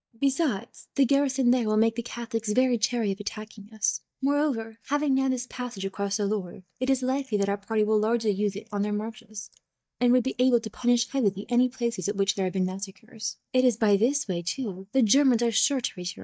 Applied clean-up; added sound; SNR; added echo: neural mask model DeepFilterNet 3.